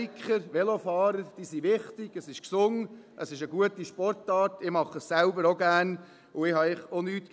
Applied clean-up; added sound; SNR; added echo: none; none; none; none.